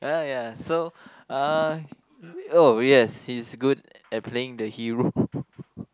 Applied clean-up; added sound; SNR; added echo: none; none; none; none.